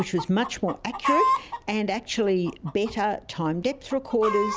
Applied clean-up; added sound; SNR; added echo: none; Chicken, rooster; 4 dB; none.